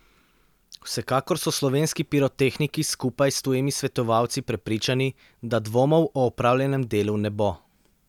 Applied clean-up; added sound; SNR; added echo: none; none; none; none.